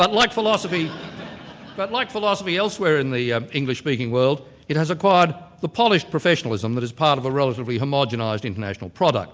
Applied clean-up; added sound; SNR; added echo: none; none; none; none.